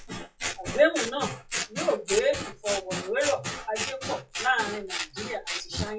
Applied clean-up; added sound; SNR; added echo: classical method WPE with log-MMSE.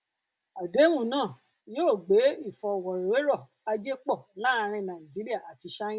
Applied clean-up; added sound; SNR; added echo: none; none; none; none.